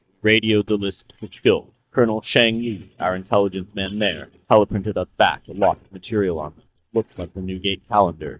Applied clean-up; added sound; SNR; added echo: neural mask model DeepFilterNet 3.